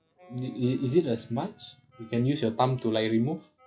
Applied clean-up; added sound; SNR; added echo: classical method log-MMSE.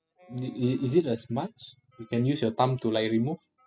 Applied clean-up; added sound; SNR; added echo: classical method spectral subtraction.